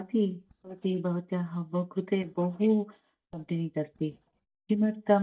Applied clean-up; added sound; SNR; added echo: neural mask model DeepFilterNet 3.